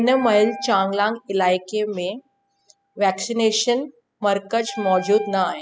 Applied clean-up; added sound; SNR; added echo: classical method spectral subtraction.